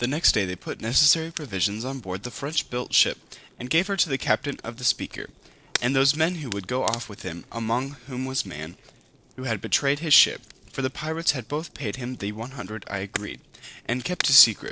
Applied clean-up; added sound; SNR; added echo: neural separator model SepFormer DNS4.